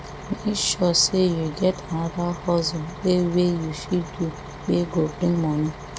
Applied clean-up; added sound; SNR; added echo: none; Bus; 13 dB; none.